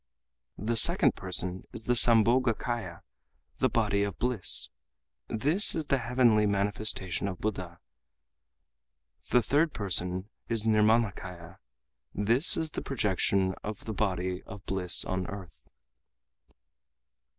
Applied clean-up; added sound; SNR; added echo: none; none; none; none.